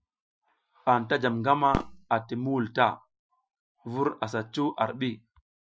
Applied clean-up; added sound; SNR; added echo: classical method Wiener filter.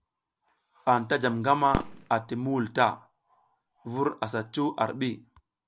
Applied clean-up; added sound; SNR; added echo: none; Fireworks; 10 dB; none.